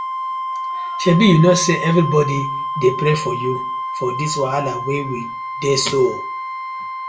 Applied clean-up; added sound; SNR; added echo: none; Wind instrument, woodwind instrument; 6 dB; reverberation time 0.2 s.